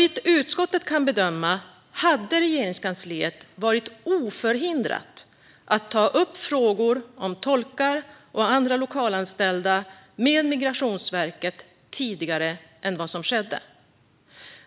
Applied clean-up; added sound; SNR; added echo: none; none; none; none.